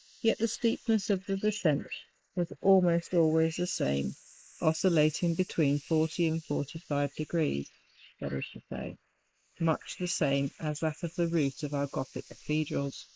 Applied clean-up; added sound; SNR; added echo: neural mask model Resemble Enhance denoiser.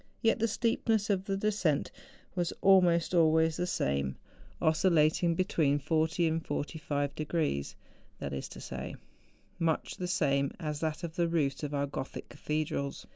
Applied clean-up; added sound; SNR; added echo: none; none; none; none.